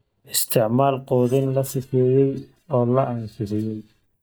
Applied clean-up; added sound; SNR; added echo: neural mask model DeepFilterNet 3.